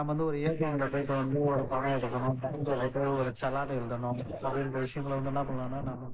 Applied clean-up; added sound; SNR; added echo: neural mask model Resemble Enhance denoiser.